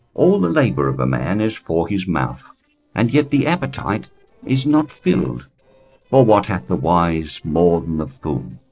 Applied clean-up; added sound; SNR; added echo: neural separator model SepFormer DNS4.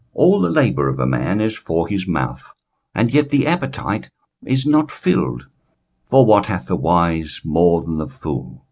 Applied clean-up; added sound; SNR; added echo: none; none; none; none.